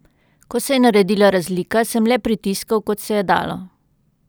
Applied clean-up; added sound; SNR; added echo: none; none; none; none.